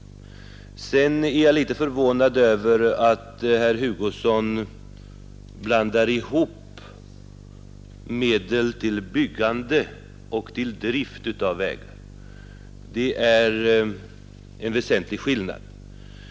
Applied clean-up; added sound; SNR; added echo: none; none; none; none.